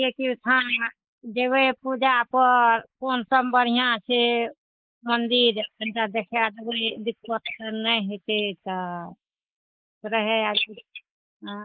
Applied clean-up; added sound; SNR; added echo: neural mask model Resemble Enhance denoiser.